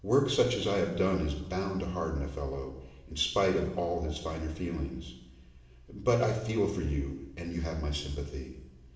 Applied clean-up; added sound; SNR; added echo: none; none; none; reverberation time 1.1 s.